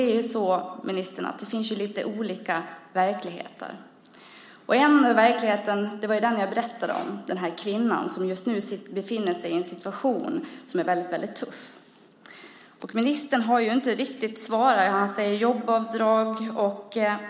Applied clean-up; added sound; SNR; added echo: none; none; none; none.